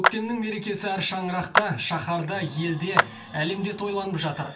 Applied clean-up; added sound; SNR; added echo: none; Clapping; 2 dB; reverberation time 0.3 s.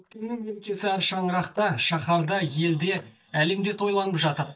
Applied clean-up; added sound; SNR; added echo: neural mask model DeepFilterNet 3.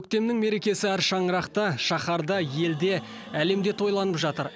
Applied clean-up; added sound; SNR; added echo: none; none; none; none.